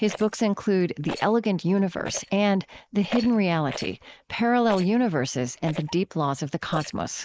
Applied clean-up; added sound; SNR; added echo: neural mask model Resemble Enhance denoiser.